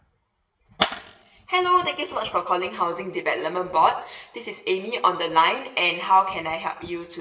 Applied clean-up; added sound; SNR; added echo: none; none; none; reverberation time 0.8 s.